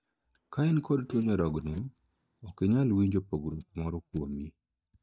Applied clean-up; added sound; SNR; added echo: neural mask model DeepFilterNet 3.